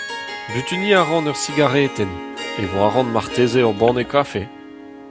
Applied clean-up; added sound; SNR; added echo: none; Harp; 10 dB; none.